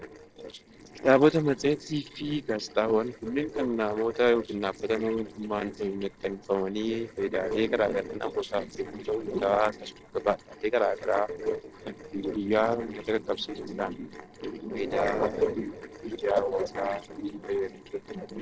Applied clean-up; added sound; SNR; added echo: neural separator model SepFormer DNS4.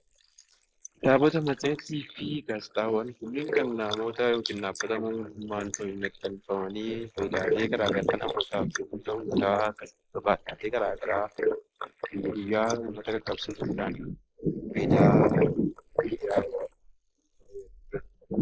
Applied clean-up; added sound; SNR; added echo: neural mask model Resemble Enhance denoiser.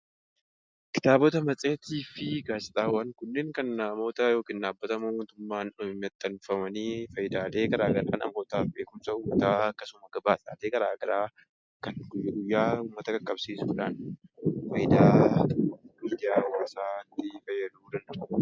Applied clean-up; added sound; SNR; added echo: none; none; none; none.